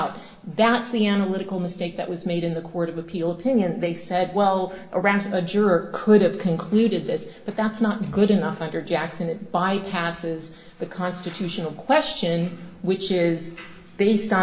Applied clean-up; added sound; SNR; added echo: none; none; none; reverberation time 1.0 s.